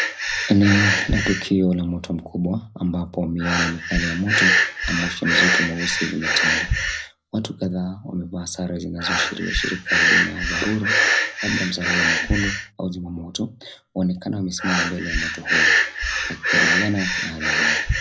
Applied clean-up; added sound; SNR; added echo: none; Breathing; -2 dB; reverberation time 0.4 s.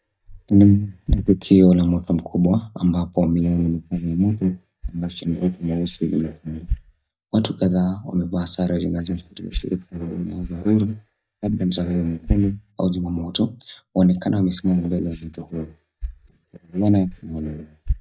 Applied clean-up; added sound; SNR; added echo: neural mask model DeepFilterNet 3.